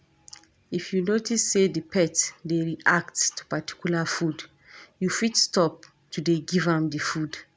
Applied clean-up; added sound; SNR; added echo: none; none; none; none.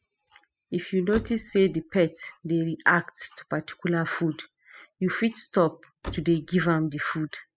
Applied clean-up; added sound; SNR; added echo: classical method spectral subtraction.